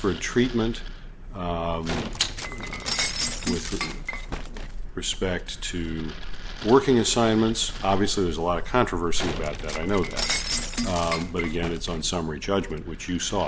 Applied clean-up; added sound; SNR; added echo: none; Shatter; 9 dB; none.